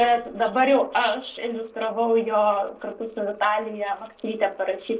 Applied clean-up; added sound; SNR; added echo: neural separator model SepFormer DNS4.